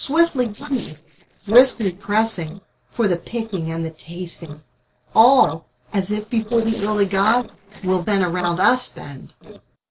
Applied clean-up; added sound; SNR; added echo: neural separator model SepFormer DNS4.